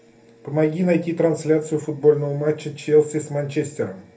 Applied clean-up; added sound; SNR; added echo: none; none; none; reverberation time 0.3 s.